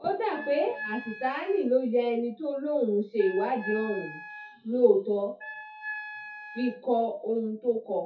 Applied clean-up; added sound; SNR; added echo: classical method WPE with log-MMSE.